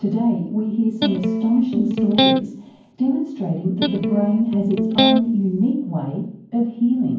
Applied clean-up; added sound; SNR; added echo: none; Electric guitar; 1 dB; reverberation time 0.9 s.